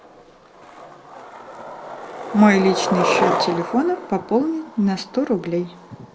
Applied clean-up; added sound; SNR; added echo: none; Skateboard; 5 dB; none.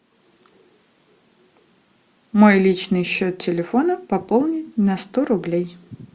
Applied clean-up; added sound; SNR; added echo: none; none; none; none.